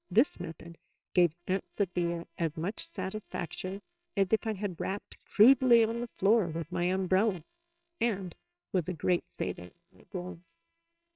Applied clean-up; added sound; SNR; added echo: neural separator model SepFormer WHAMR!.